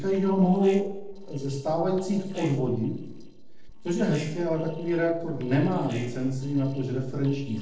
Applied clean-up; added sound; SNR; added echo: neural separator model SepFormer DNS4.